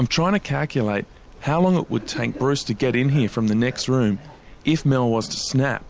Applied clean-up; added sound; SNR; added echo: none; none; none; none.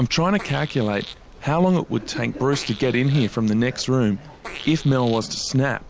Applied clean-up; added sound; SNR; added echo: none; Fart; 18 dB; none.